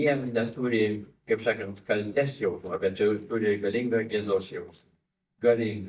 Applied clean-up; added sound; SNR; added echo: neural mask model DeepFilterNet 3.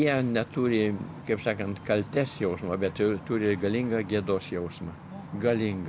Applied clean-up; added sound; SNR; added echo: none; none; none; none.